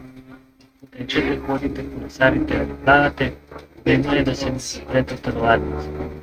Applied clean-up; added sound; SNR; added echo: neural mask model RNNoise.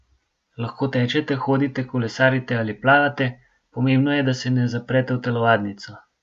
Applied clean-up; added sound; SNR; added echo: none; none; none; none.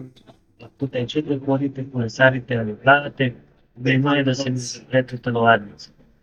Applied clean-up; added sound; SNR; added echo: neural mask model DeepFilterNet 3.